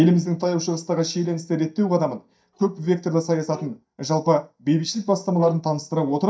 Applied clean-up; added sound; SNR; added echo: neural mask model DeepFilterNet 3.